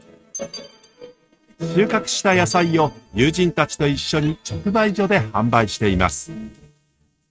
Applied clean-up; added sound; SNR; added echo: neural mask model RNNoise.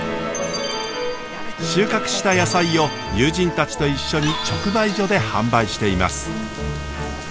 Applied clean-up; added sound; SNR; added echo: none; Computer keyboard + Trumpet; 13 dB; none.